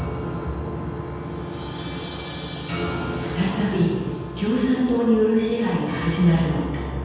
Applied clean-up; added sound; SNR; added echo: none; Bowed string instrument; 18 dB; reverberation time 1.2 s.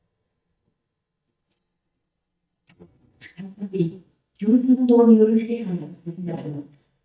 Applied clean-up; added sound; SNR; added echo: neural mask model DeepFilterNet 3.